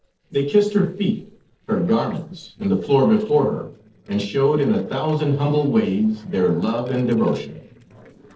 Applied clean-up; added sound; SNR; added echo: neural separator model SepFormer DNS4.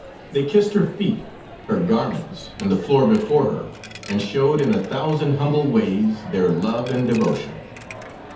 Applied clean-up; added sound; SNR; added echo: none; Coin (dropping); 17 dB; reverberation time 0.6 s.